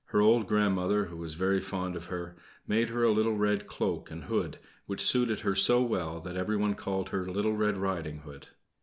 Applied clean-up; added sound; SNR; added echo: none; none; none; none.